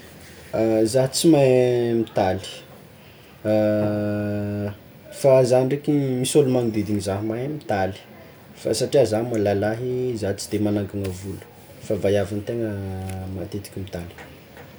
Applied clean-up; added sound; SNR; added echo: none; none; none; none.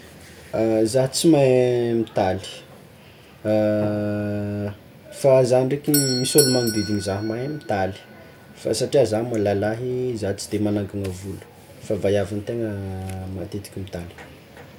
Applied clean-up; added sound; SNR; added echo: none; Doorbell; 14 dB; none.